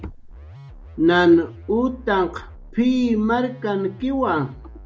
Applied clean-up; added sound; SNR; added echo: none; Musical instrument; 18 dB; none.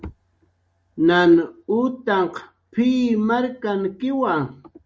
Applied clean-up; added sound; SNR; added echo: none; none; none; none.